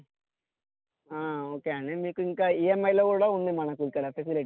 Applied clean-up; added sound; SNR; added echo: none; none; none; none.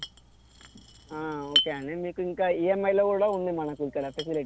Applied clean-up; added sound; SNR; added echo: none; Chink, clink; 7 dB; none.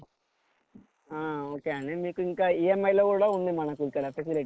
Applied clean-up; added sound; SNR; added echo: neural mask model Resemble Enhance denoiser.